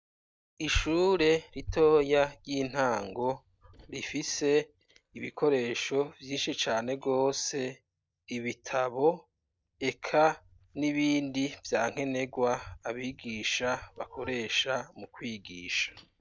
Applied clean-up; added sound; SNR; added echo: neural mask model DeepFilterNet 3.